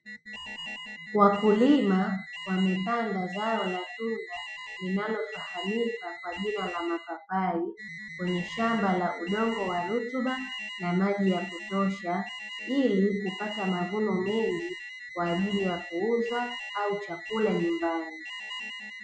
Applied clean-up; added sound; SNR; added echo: classical method Wiener filter.